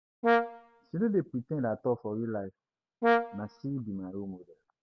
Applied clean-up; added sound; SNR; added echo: none; Brass instrument; -3 dB; none.